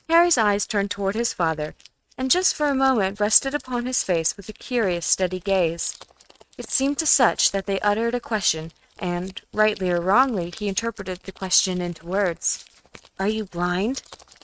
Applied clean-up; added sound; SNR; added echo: neural mask model RNNoise.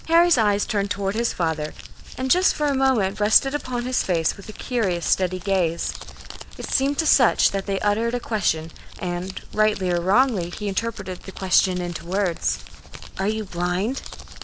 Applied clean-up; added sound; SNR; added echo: none; Crumpling, crinkling; 13 dB; none.